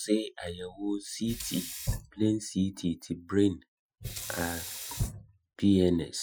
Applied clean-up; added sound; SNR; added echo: classical method Wiener filter.